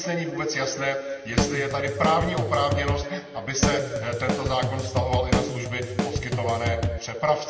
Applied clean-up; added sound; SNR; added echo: none; Drum kit; 0 dB; reverberation time 2.0 s.